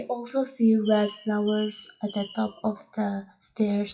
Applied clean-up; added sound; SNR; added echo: classical method WPE with log-MMSE.